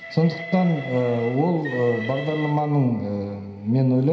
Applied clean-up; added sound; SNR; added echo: none; Train; 16 dB; reverberation time 0.9 s.